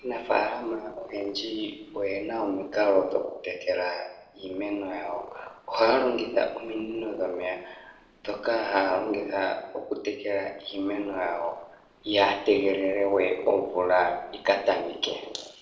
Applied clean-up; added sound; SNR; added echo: neural separator model SepFormer DNS4.